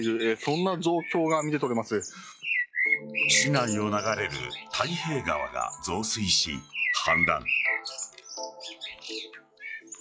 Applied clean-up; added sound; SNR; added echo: classical method log-MMSE.